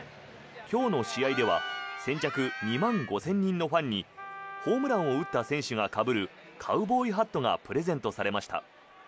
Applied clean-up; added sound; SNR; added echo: none; Wind instrument, woodwind instrument; 14 dB; none.